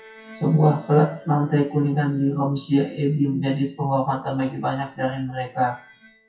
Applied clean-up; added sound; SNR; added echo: classical method WPE with log-MMSE.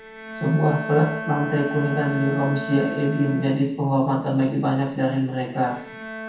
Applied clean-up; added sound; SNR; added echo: none; Bowed string instrument; 11 dB; reverberation time 0.7 s.